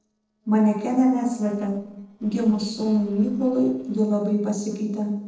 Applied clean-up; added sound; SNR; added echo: neural separator model SepFormer DNS4.